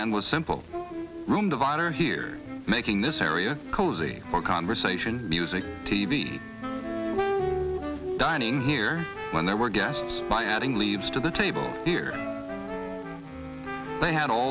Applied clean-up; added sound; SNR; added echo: none; none; none; none.